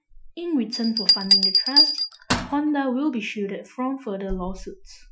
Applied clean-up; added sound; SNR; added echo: classical method Wiener filter.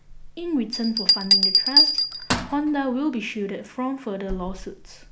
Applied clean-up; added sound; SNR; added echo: none; Bell; -4 dB; none.